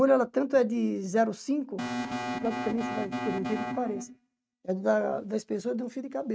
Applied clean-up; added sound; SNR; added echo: neural mask model RNNoise.